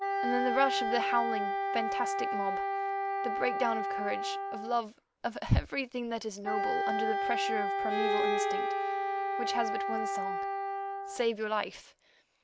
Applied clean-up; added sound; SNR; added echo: none; Bowed string instrument + Wind instrument, woodwind instrument; -2 dB; none.